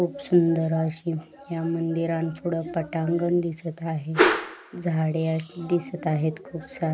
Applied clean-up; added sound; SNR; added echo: none; Whoosh, swoosh, swish; -1 dB; none.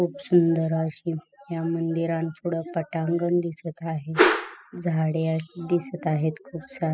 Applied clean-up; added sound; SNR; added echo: classical method spectral subtraction.